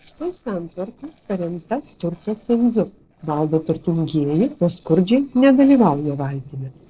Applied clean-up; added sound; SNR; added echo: neural separator model SepFormer DNS4.